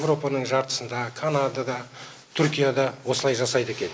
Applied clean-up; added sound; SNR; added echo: none; none; none; none.